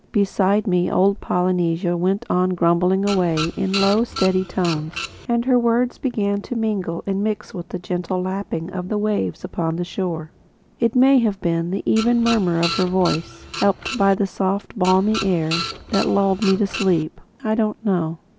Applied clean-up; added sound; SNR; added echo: none; Printer; 10 dB; none.